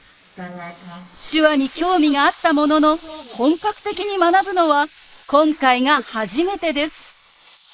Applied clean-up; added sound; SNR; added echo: neural mask model Resemble Enhance denoiser.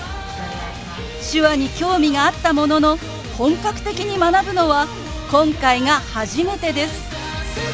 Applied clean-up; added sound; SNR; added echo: none; none; none; none.